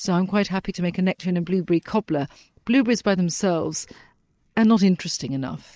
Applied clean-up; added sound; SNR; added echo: neural mask model Resemble Enhance denoiser.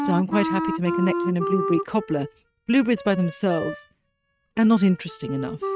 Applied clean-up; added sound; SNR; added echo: neural mask model RNNoise.